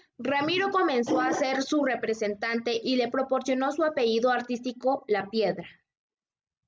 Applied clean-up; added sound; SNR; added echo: none; none; none; none.